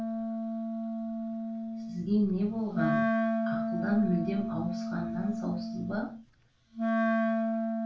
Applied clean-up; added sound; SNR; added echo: none; Wind instrument, woodwind instrument; -2 dB; reverberation time 0.3 s.